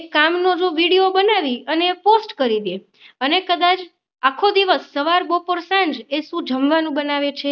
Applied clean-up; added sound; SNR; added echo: none; none; none; none.